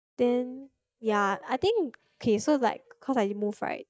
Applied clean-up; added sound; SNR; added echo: neural mask model DeepFilterNet 3.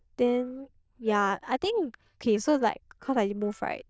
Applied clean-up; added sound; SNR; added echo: neural diffusion model UNIVERSE++.